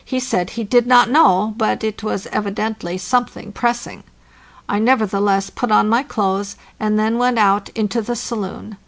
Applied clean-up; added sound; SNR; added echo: none; none; none; none.